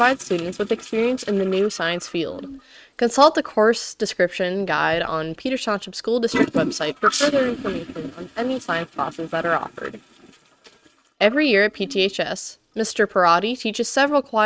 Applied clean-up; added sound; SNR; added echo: neural mask model RNNoise.